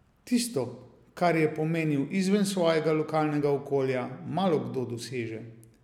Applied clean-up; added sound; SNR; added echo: none; none; none; none.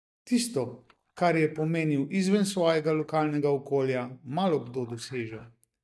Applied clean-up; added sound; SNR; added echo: neural mask model DeepFilterNet 3.